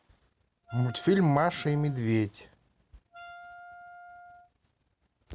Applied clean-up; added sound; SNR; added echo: none; Wind instrument, woodwind instrument; 18 dB; none.